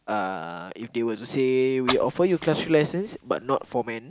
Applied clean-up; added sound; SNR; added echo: none; Fire; 12 dB; none.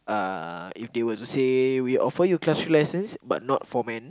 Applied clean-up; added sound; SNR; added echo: none; none; none; none.